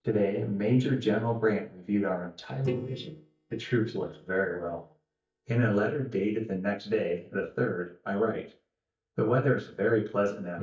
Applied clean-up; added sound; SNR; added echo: neural mask model DeepFilterNet 3.